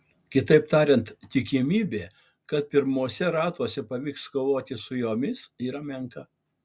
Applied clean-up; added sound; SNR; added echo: none; none; none; none.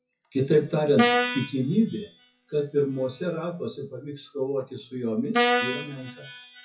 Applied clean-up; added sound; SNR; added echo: classical method WPE with log-MMSE.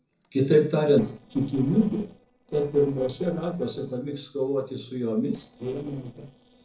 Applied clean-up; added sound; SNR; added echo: neural separator model SepFormer DNS4.